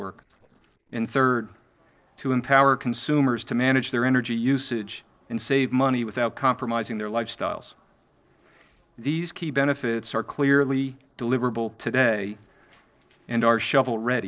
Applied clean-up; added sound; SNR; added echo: neural separator model SepFormer DNS4.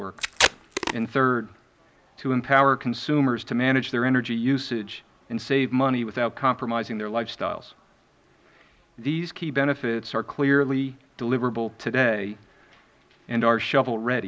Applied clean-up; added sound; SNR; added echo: none; Packing tape, duct tape; 1 dB; none.